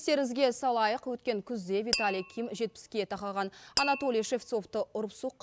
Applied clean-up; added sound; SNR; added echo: none; Tap; 8 dB; none.